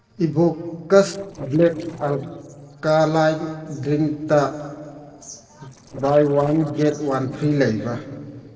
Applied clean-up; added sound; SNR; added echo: neural separator model SepFormer DNS4.